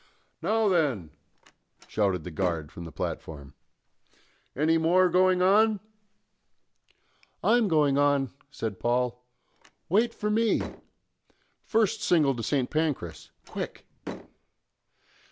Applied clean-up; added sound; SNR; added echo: none; Slam; 16 dB; none.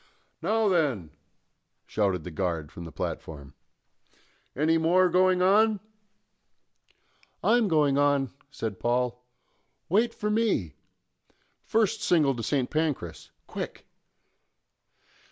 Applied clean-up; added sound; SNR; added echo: none; none; none; none.